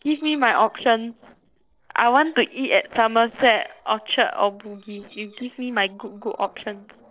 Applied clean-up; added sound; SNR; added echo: neural separator model SepFormer DNS4.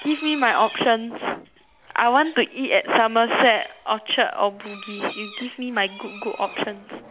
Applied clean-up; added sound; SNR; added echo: none; Livestock, farm animals, working animals; 19 dB; none.